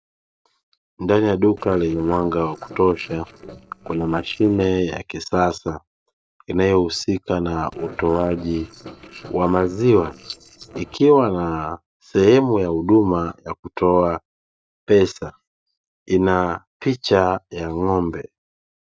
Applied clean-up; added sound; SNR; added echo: neural separator model SepFormer DNS4.